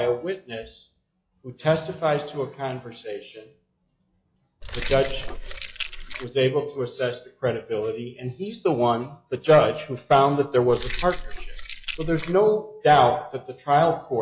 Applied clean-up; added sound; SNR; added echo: classical method log-MMSE.